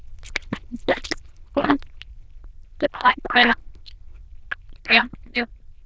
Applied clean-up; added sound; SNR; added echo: neural diffusion model UNIVERSE++.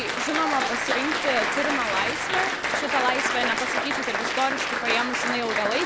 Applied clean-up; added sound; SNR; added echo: none; Applause; -2 dB; none.